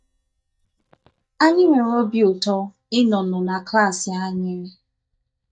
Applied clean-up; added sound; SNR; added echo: neural mask model DeepFilterNet 3.